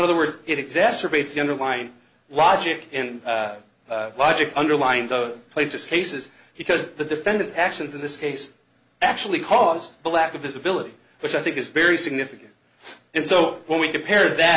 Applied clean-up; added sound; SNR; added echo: none; none; none; none.